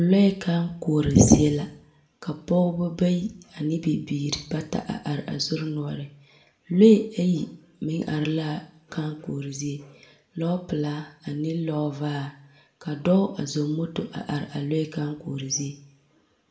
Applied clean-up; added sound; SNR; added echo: none; none; none; reverberation time 0.4 s.